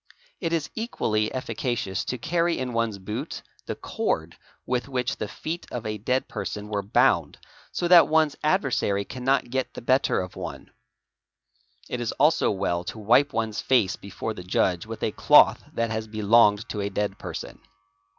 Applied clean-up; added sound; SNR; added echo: none; none; none; none.